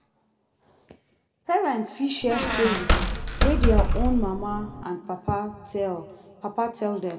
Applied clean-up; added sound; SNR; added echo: none; Squeak; -5 dB; reverberation time 1.8 s.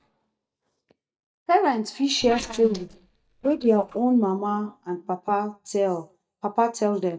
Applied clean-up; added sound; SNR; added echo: neural mask model DeepFilterNet 3.